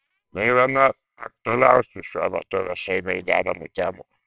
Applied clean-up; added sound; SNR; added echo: neural separator model SepFormer WHAMR!.